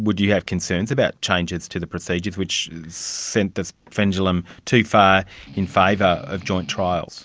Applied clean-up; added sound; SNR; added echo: none; Strum; 18 dB; none.